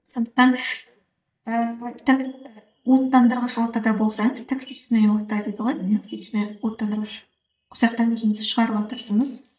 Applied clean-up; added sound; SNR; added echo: neural mask model DeepFilterNet 3.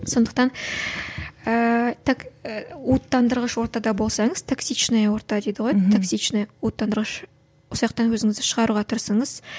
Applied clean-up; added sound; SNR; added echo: none; none; none; none.